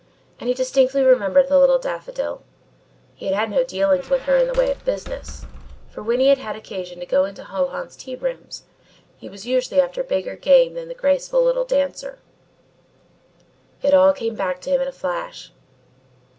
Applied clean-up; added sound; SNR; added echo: none; Squeak; 15 dB; none.